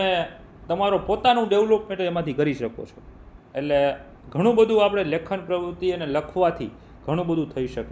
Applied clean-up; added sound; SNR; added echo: none; none; none; none.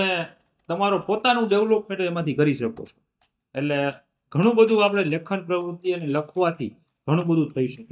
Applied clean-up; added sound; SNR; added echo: neural mask model DeepFilterNet 3.